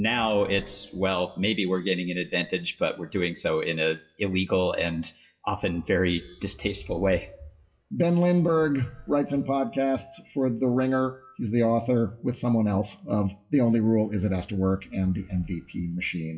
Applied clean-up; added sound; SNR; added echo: classical method WPE with log-MMSE.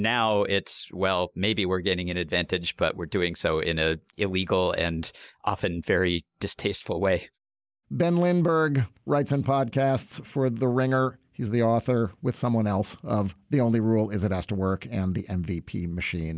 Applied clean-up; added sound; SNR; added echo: none; none; none; none.